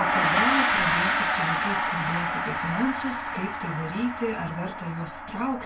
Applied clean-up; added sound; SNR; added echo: none; Gong; -4 dB; reverberation time 0.2 s.